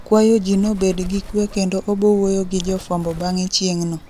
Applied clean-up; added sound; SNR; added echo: none; Bird; 16 dB; none.